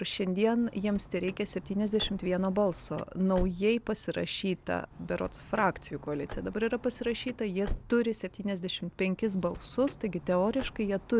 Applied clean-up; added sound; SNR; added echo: none; Car; 14 dB; none.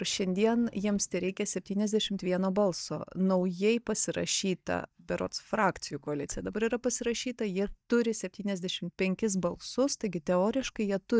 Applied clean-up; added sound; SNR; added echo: neural mask model DeepFilterNet 3.